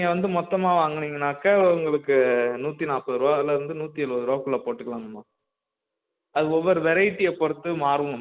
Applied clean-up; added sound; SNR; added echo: neural mask model Resemble Enhance denoiser.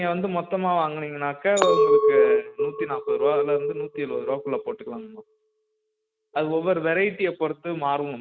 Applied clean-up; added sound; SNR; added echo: neural mask model RNNoise.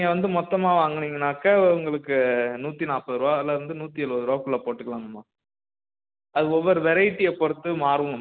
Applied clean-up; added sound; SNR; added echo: none; none; none; none.